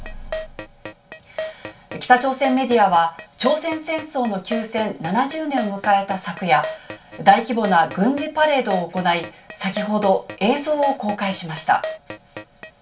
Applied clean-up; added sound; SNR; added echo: none; Keyboard (musical); 13 dB; reverberation time 0.3 s.